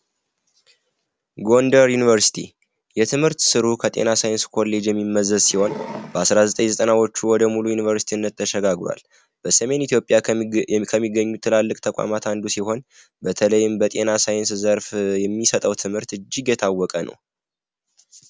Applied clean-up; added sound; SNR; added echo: none; Wood; 14 dB; none.